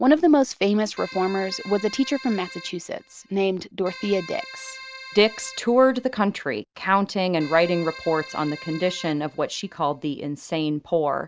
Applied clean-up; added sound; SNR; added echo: none; Keyboard (musical); 17 dB; none.